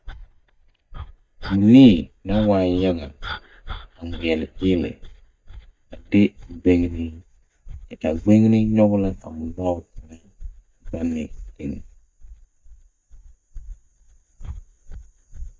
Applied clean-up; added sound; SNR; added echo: neural mask model DeepFilterNet 3.